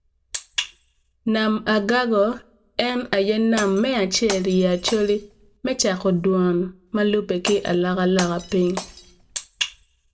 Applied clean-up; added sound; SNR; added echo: none; Glass; 14 dB; reverberation time 0.2 s.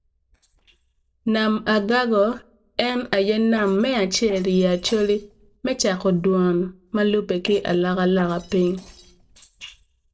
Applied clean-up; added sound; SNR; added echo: neural separator model SepFormer DNS4.